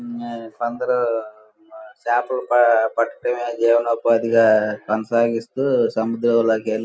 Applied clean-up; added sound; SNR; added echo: none; none; none; none.